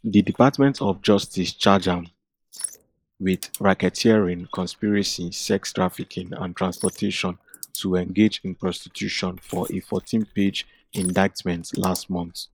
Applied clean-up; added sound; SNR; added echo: neural mask model Resemble Enhance denoiser.